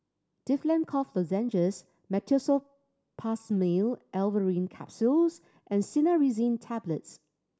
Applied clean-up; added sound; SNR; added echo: none; none; none; none.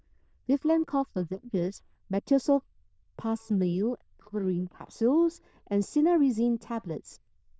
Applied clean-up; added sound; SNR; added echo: neural diffusion model UNIVERSE++.